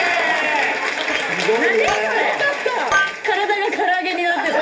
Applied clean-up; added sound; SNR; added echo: none; Chink, clink; 10 dB; reverberation time 0.3 s.